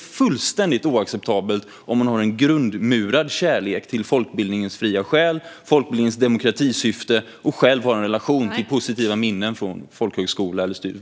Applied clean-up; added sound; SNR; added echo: none; none; none; none.